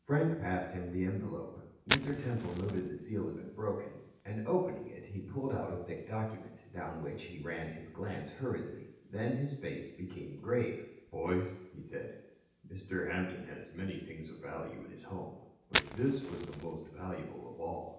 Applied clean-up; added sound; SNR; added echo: none; Fire; 6 dB; reverberation time 0.9 s.